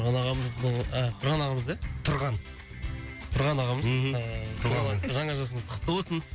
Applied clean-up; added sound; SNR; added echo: none; none; none; none.